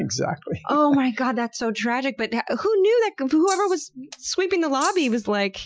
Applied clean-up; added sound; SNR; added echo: classical method Wiener filter.